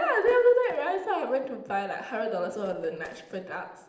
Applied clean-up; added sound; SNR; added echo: neural separator model SepFormer DNS4.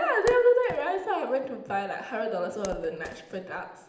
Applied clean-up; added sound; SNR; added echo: none; Wood; 18 dB; reverberation time 0.8 s.